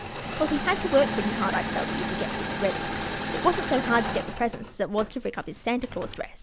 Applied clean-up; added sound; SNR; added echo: none; Engine / Mechanisms; 4 dB; none.